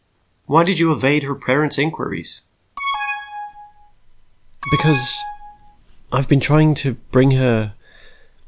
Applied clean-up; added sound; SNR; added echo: none; Alarm; 7 dB; none.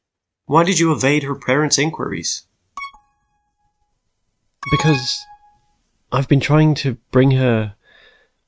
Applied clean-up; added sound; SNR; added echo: neural mask model RNNoise.